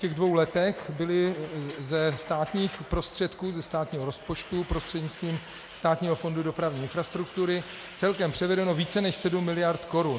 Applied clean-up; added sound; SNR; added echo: none; Truck; 18 dB; none.